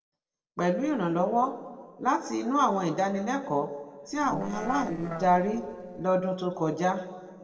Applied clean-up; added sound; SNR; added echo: neural separator model SepFormer DNS4.